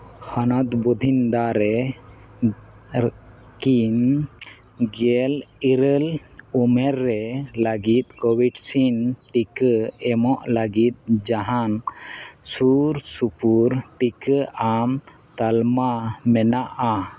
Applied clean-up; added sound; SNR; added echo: none; none; none; none.